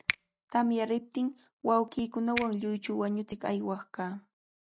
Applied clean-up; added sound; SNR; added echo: neural mask model RNNoise.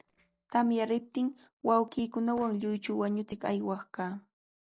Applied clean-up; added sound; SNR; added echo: neural separator model SepFormer DNS4.